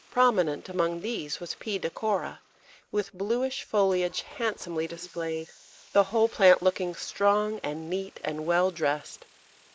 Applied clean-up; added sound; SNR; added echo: neural mask model Resemble Enhance denoiser.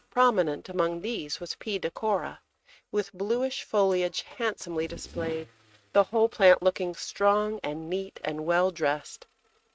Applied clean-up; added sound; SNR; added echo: neural mask model RNNoise.